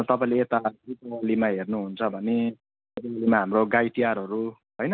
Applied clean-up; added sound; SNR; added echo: none; none; none; none.